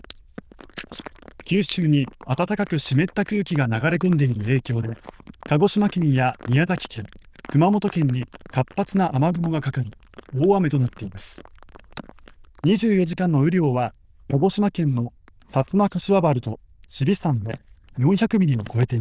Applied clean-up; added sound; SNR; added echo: neural diffusion model UNIVERSE++.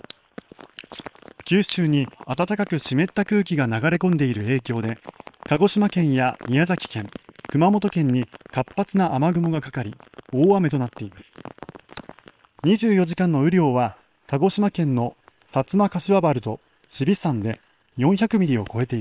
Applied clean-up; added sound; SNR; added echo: neural separator model SepFormer WHAM!.